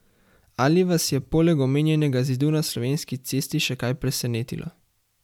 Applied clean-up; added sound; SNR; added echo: none; none; none; none.